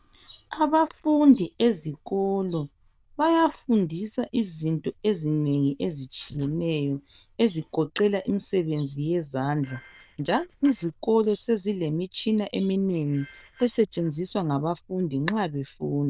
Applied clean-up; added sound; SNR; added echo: neural diffusion model UNIVERSE++.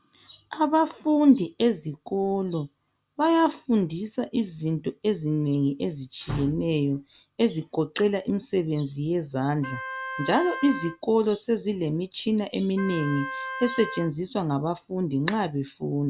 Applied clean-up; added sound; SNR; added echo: none; Wind instrument, woodwind instrument; 11 dB; none.